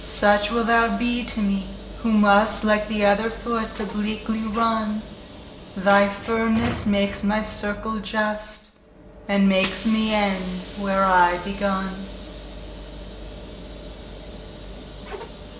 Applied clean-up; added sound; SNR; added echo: none; Sliding door / Hiss; 9 dB; reverberation time 0.7 s.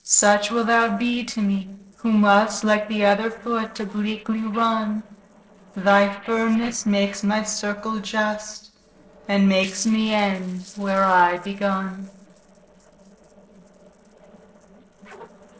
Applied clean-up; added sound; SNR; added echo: neural separator model SepFormer DNS4.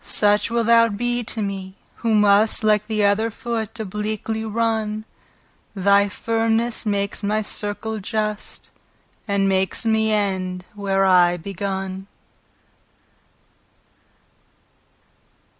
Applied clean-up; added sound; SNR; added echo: none; none; none; none.